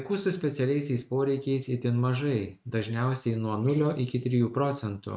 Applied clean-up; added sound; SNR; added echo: neural mask model RNNoise.